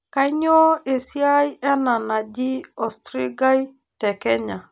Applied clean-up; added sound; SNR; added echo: none; none; none; none.